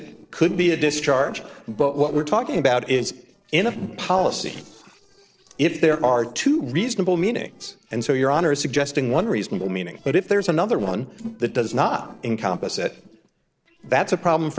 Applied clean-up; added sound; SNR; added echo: neural separator model SepFormer DNS4.